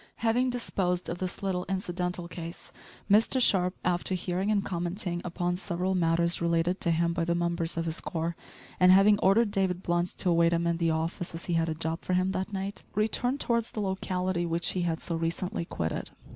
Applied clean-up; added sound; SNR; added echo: none; none; none; none.